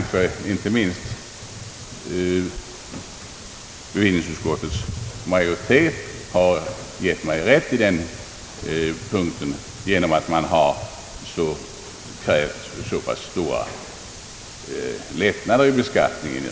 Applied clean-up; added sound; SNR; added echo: none; none; none; none.